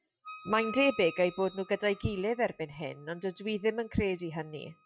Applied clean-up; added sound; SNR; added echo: classical method log-MMSE.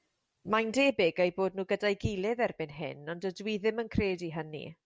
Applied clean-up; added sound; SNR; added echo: none; none; none; none.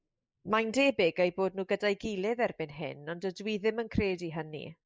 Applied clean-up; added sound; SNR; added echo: neural mask model Resemble Enhance denoiser.